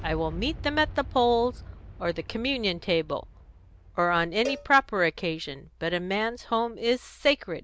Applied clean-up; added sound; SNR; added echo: none; Cowbell + Boom; 15 dB; none.